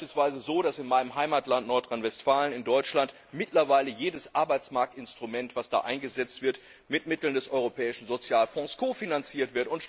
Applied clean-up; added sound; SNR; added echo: none; none; none; none.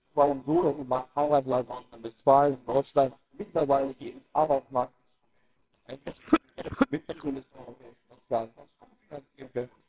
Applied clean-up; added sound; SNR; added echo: neural separator model SepFormer WHAMR!.